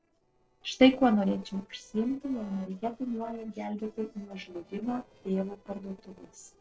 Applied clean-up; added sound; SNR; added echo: neural separator model SepFormer DNS4.